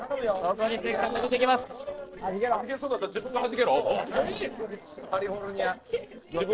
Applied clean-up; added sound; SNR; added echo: neural separator model SepFormer DNS4.